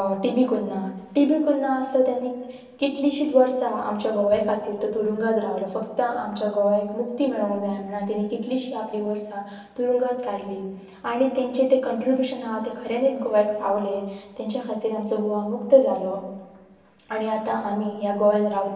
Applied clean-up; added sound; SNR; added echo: none; none; none; reverberation time 1.0 s.